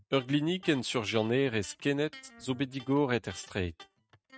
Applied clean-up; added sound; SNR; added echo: neural mask model RNNoise.